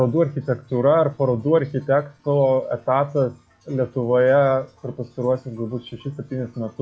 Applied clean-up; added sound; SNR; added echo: classical method log-MMSE.